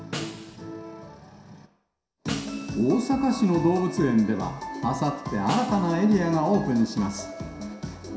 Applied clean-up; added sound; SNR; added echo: none; Snare drum; 15 dB; reverberation time 0.7 s.